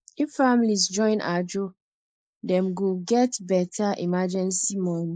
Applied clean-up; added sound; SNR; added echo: neural mask model Resemble Enhance denoiser.